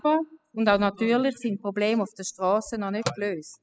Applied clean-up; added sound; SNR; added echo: classical method spectral subtraction.